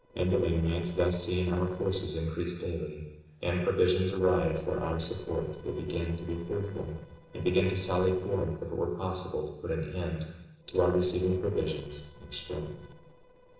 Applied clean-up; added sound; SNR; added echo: neural separator model SepFormer DNS4.